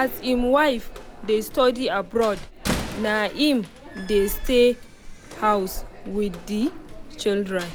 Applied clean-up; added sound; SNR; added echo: none; Slam; 10 dB; none.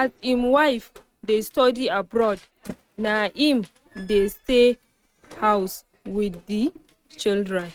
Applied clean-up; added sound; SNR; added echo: neural mask model RNNoise.